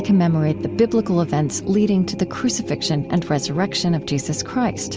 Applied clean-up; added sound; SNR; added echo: none; none; none; none.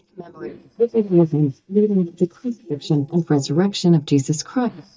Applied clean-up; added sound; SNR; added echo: neural mask model DeepFilterNet 3.